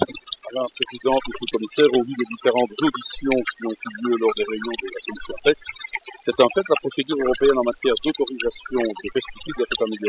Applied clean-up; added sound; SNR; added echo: classical method spectral subtraction.